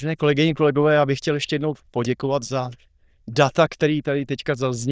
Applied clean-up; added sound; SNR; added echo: neural diffusion model UNIVERSE++.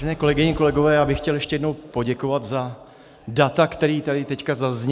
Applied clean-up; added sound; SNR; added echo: none; none; none; none.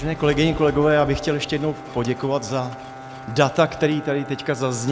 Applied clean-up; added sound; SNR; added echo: none; Bowed string instrument + Mechanisms; 16 dB; none.